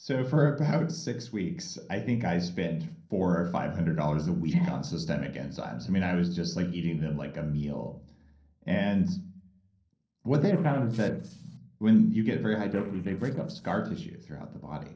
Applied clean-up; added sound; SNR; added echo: neural separator model SepFormer DNS4.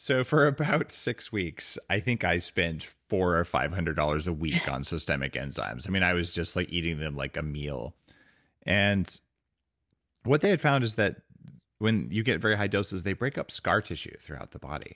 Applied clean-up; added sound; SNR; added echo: none; none; none; none.